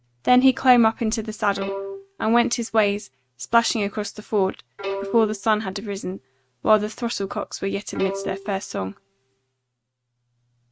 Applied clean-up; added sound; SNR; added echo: neural mask model RNNoise.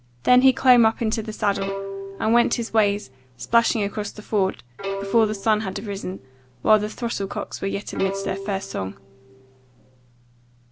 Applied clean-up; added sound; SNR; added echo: none; Bowed string instrument; 11 dB; none.